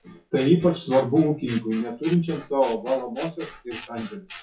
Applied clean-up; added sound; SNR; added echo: classical method WPE with log-MMSE.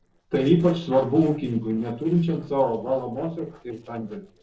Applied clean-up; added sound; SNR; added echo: neural separator model SepFormer DNS4.